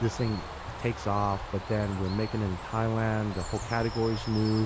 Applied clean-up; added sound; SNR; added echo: none; Bird; 9 dB; none.